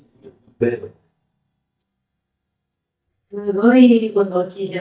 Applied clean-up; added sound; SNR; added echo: neural mask model DeepFilterNet 3.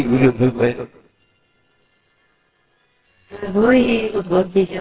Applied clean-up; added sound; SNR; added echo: neural separator model SepFormer WHAMR!.